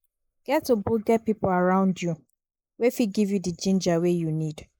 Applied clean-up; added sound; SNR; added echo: neural mask model Resemble Enhance denoiser.